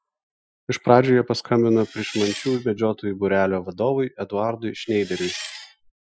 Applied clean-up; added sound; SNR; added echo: classical method Wiener filter.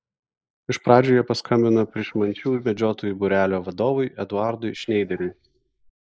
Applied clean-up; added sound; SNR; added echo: neural mask model Resemble Enhance denoiser.